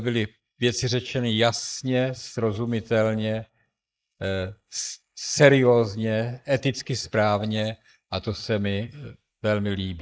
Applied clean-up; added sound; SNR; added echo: neural mask model Resemble Enhance denoiser.